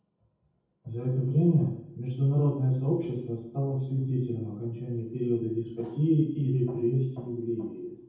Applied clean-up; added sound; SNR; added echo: none; none; none; reverberation time 0.9 s.